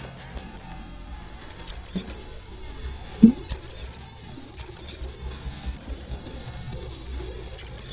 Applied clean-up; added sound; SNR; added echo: neural mask model DeepFilterNet 3.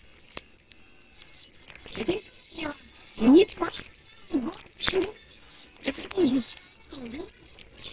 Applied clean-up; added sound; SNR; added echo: neural separator model SepFormer WHAMR!.